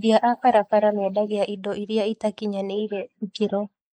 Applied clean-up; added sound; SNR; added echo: neural mask model Resemble Enhance denoiser.